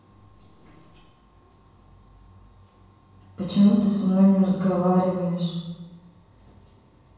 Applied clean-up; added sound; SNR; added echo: none; none; none; reverberation time 1.0 s.